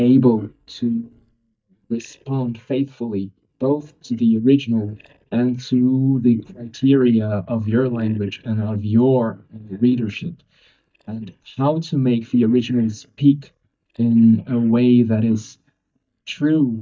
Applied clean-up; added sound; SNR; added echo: neural mask model DeepFilterNet 3.